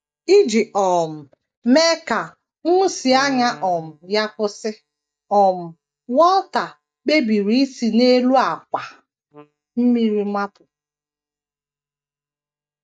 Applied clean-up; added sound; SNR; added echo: neural mask model DeepFilterNet 3.